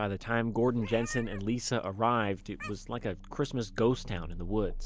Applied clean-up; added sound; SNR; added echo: none; Meow; 16 dB; none.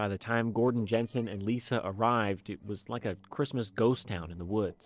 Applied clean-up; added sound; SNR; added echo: neural separator model SepFormer DNS4.